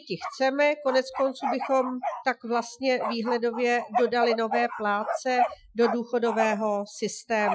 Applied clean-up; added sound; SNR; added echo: classical method Wiener filter.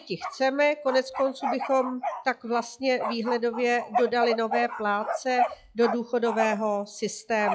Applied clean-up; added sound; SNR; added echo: classical method log-MMSE.